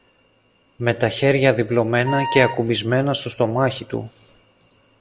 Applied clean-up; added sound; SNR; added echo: none; Wind instrument, woodwind instrument; 6 dB; none.